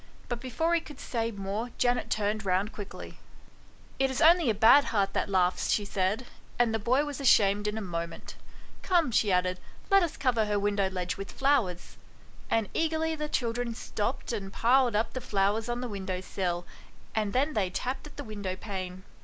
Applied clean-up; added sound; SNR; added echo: none; none; none; none.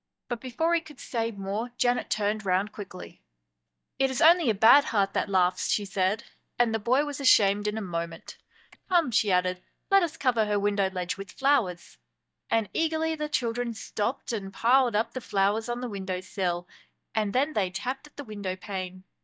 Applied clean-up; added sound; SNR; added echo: neural mask model DeepFilterNet 3.